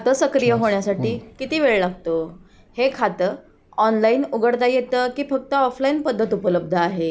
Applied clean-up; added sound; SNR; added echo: none; Clock; 18 dB; none.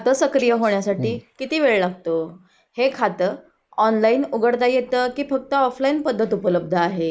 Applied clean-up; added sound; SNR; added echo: neural mask model Resemble Enhance denoiser.